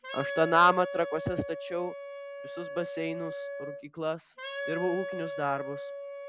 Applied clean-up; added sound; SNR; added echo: none; Wind instrument, woodwind instrument; 7 dB; none.